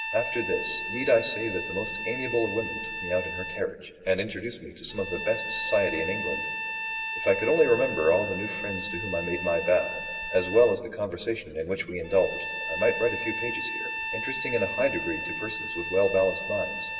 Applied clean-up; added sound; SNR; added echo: none; Bowed string instrument; 6 dB; reverberation time 2.1 s.